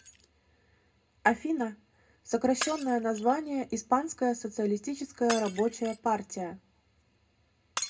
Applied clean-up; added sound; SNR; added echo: none; Shatter; 13 dB; reverberation time 0.2 s.